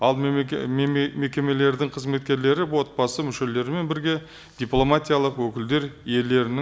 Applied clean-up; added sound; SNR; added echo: none; none; none; none.